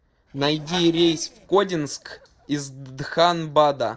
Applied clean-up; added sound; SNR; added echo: neural separator model SepFormer DNS4.